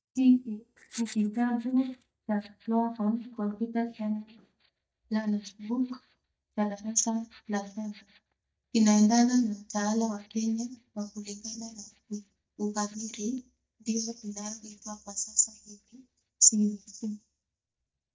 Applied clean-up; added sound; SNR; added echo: neural mask model DeepFilterNet 3.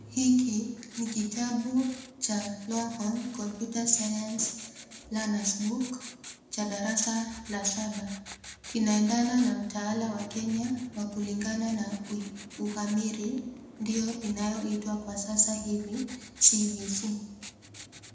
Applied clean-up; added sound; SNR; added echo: none; Writing; 17 dB; reverberation time 0.9 s.